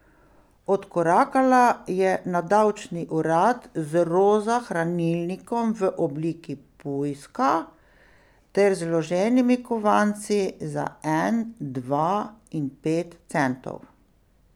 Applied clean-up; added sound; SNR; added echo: none; none; none; none.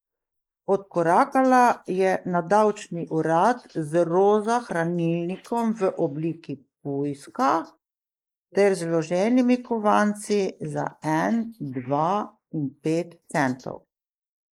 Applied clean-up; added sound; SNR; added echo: neural mask model Resemble Enhance denoiser.